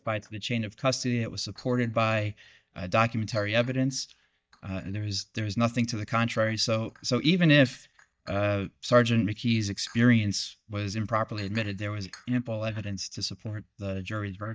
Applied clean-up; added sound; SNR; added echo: neural mask model DeepFilterNet 3.